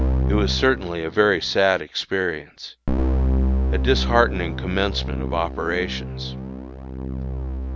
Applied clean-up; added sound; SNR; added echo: none; Keyboard (musical); 0 dB; none.